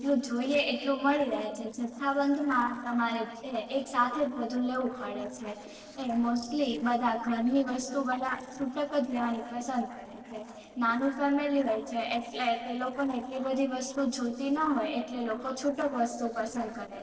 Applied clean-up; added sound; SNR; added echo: neural separator model SepFormer DNS4.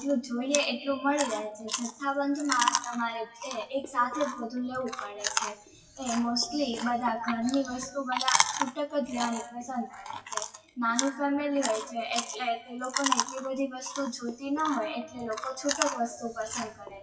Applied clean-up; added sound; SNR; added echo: classical method WPE with log-MMSE.